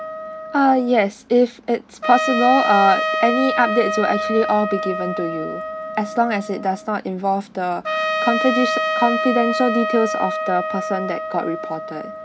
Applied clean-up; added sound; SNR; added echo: none; Trumpet; 4 dB; none.